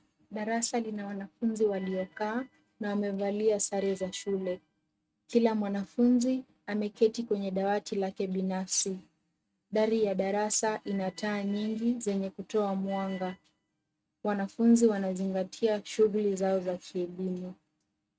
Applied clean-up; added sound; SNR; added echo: neural mask model RNNoise.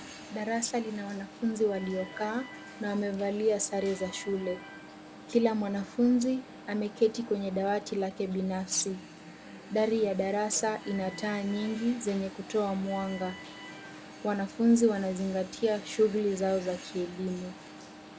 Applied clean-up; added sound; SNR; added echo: none; Alarm; 15 dB; none.